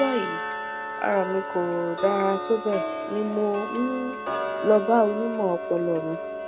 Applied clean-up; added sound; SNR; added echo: none; Tick-tock + Church bell / Percussion; 5 dB; none.